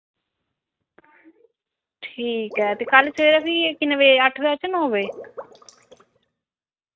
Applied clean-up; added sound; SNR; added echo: neural mask model RNNoise.